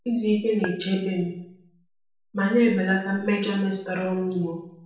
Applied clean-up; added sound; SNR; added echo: none; Chink, clink; 12 dB; reverberation time 0.7 s.